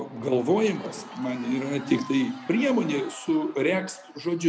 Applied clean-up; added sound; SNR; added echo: none; Crowd / Cheering; 19 dB; none.